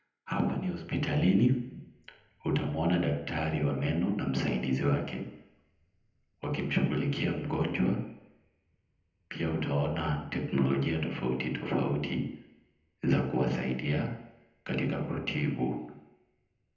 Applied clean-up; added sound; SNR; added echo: none; none; none; reverberation time 0.8 s.